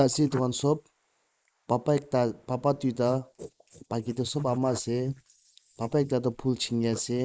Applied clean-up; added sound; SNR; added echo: neural mask model Resemble Enhance denoiser.